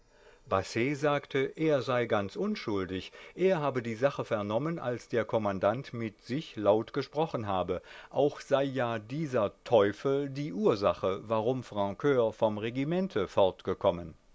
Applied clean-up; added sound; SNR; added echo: neural mask model Resemble Enhance denoiser.